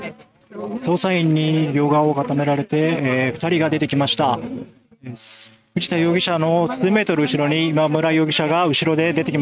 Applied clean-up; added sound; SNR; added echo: neural mask model RNNoise.